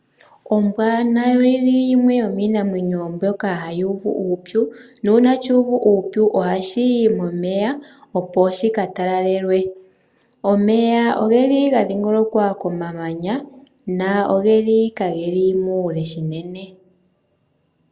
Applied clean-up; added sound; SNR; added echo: none; none; none; none.